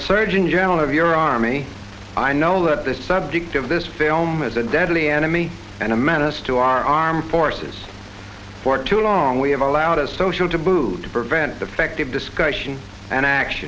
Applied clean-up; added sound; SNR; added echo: none; none; none; none.